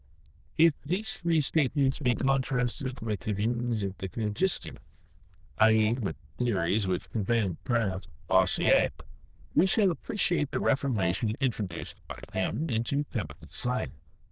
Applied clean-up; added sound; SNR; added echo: neural diffusion model UNIVERSE++.